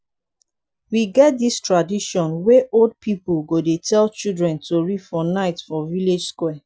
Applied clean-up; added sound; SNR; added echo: none; none; none; none.